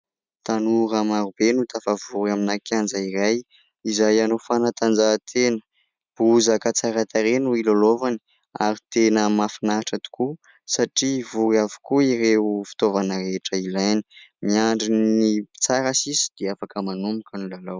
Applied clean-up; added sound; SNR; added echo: none; none; none; none.